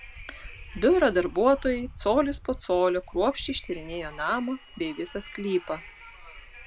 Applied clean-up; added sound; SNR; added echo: none; Wind; 16 dB; none.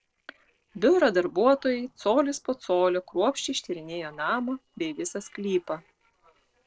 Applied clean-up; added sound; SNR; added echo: neural separator model SepFormer DNS4.